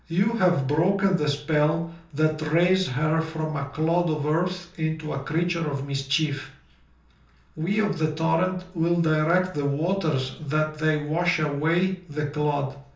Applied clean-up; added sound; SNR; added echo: none; none; none; reverberation time 0.6 s.